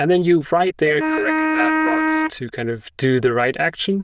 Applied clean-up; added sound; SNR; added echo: neural diffusion model UNIVERSE++.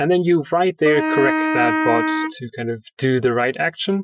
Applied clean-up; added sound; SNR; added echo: classical method Wiener filter.